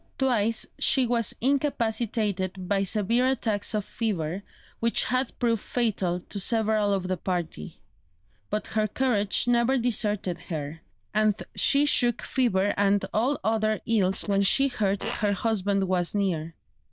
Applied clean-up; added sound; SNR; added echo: neural diffusion model UNIVERSE++.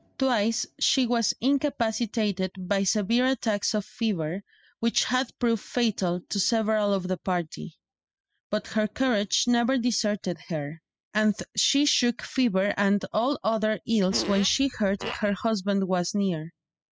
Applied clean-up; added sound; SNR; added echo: classical method spectral subtraction.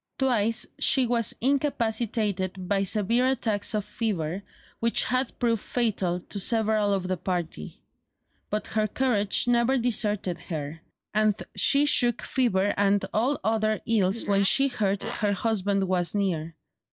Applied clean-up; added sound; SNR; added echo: neural mask model Resemble Enhance denoiser.